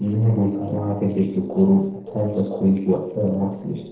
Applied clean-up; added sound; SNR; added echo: neural separator model SepFormer DNS4.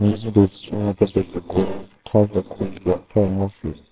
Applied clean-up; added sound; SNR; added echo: neural separator model SepFormer WHAMR!.